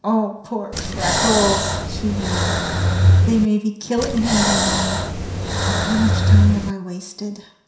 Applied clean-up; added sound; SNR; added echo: none; Breathing; -4 dB; reverberation time 0.7 s.